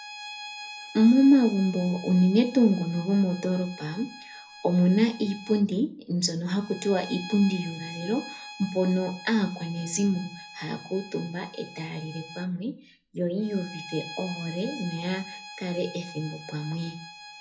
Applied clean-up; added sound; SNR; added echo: none; Bowed string instrument; 17 dB; reverberation time 0.3 s.